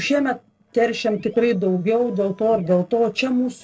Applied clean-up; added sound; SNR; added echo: neural separator model SepFormer DNS4.